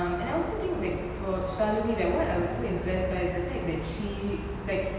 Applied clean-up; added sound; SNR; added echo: none; none; none; none.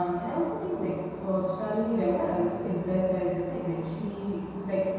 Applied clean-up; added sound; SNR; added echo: none; none; none; reverberation time 0.7 s.